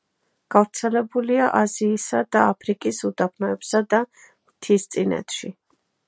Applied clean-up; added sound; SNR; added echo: none; none; none; none.